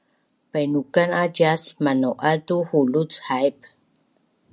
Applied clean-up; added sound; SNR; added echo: none; none; none; none.